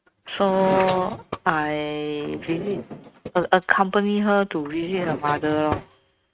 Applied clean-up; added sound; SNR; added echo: neural mask model RNNoise.